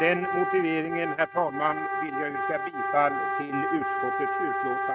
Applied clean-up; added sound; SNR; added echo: neural mask model RNNoise.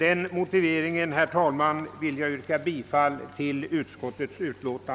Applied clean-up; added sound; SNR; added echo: none; none; none; none.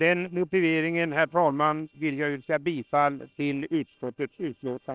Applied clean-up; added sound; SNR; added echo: neural separator model SepFormer WHAM!.